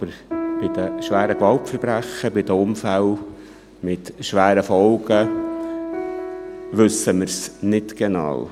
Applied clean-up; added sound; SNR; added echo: none; Piano; 10 dB; none.